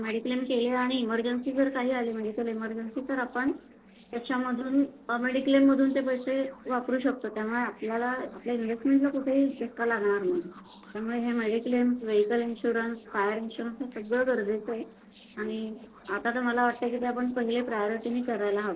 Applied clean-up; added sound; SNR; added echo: neural separator model SepFormer DNS4.